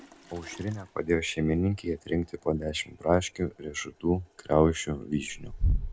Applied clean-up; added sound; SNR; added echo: none; Toilet flush; 7 dB; none.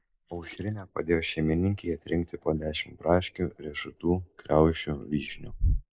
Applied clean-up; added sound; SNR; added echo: neural mask model Resemble Enhance denoiser.